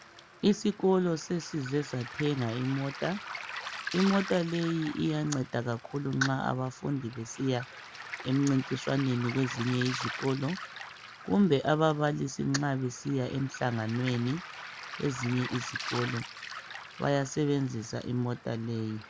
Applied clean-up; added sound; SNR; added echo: none; Waves, surf; 12 dB; none.